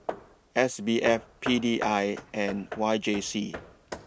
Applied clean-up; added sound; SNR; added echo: none; Hammer / Wood; 12 dB; none.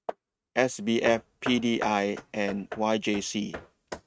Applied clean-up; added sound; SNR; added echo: neural mask model RNNoise.